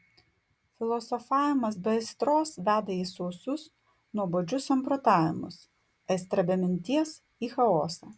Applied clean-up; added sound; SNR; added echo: none; none; none; none.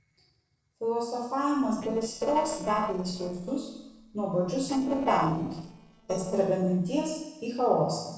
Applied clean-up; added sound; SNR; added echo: neural separator model SepFormer DNS4.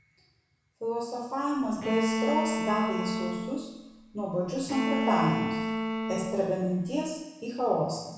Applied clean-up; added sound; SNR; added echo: none; Bowed string instrument; 1 dB; reverberation time 1.0 s.